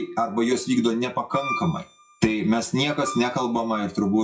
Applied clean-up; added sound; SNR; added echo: classical method WPE with log-MMSE.